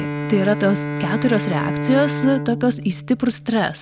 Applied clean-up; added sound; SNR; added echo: none; Bowed string instrument; 6 dB; none.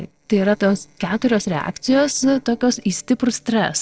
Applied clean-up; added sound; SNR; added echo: neural separator model SepFormer DNS4.